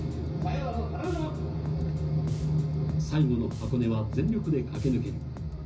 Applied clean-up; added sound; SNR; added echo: none; Bass guitar; 11 dB; reverberation time 0.4 s.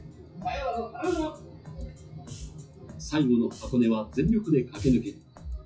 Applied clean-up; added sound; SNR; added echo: classical method WPE with log-MMSE.